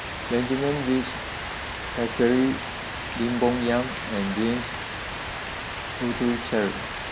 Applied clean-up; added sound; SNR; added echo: none; Rain; 5 dB; none.